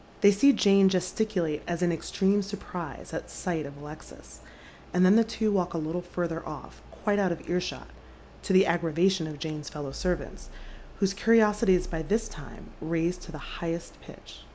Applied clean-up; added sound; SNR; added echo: none; none; none; none.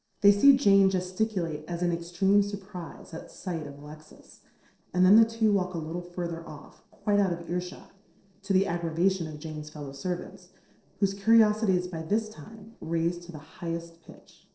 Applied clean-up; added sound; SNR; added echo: neural separator model SepFormer DNS4.